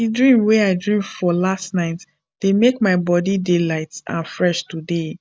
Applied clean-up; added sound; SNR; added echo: none; none; none; none.